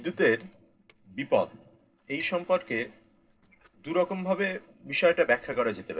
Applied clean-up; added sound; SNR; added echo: neural separator model SepFormer DNS4.